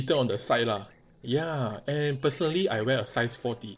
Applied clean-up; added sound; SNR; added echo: neural separator model SepFormer DNS4.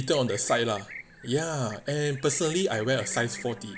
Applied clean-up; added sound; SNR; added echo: none; Livestock, farm animals, working animals; 17 dB; none.